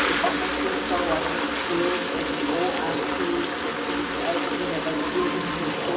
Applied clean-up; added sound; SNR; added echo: none; Toilet flush; -4 dB; reverberation time 0.9 s.